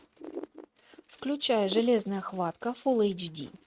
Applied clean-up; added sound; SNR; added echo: neural mask model RNNoise.